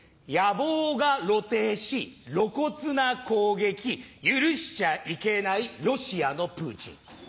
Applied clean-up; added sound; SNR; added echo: none; none; none; none.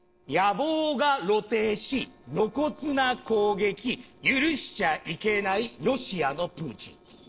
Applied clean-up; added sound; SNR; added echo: neural separator model SepFormer DNS4.